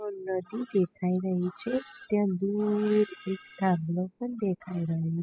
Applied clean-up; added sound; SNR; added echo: classical method spectral subtraction.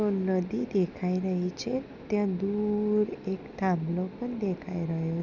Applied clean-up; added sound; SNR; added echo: none; none; none; none.